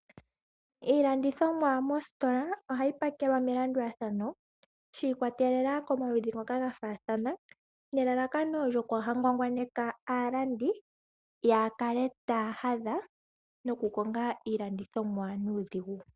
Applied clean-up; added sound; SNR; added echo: none; none; none; none.